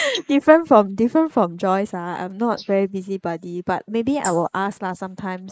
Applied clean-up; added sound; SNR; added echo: neural mask model Resemble Enhance denoiser.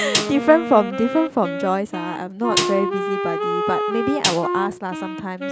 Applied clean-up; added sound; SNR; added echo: none; Wind instrument, woodwind instrument + Snare drum; 3 dB; none.